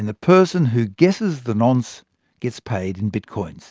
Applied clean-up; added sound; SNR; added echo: none; none; none; none.